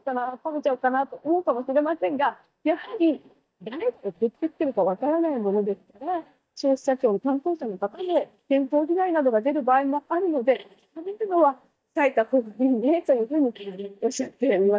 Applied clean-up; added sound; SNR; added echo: neural mask model DeepFilterNet 3.